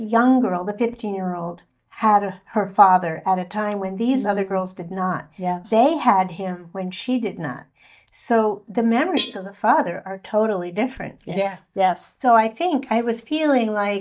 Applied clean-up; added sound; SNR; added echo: neural mask model DeepFilterNet 3.